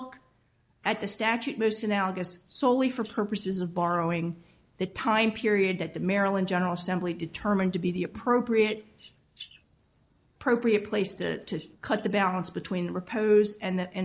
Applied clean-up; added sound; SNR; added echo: neural separator model SepFormer DNS4.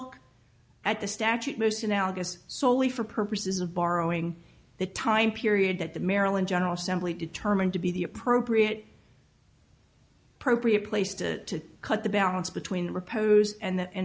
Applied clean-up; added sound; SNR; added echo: none; none; none; none.